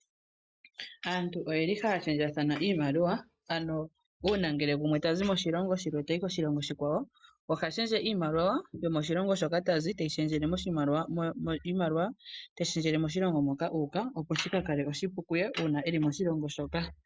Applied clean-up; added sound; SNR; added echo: none; none; none; none.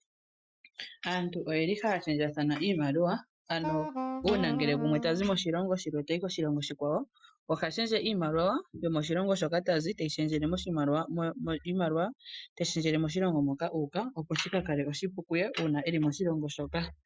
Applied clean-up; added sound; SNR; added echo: classical method Wiener filter.